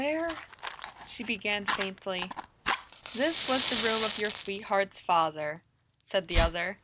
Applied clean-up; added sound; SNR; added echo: none; Fire; 4 dB; none.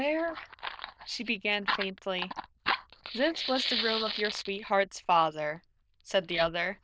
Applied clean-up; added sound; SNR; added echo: neural diffusion model UNIVERSE++.